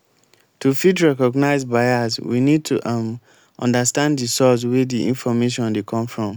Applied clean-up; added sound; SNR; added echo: none; none; none; none.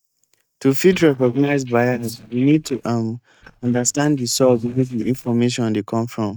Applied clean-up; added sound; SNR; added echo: neural mask model DeepFilterNet 3.